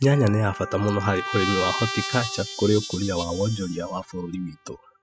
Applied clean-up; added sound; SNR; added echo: classical method spectral subtraction.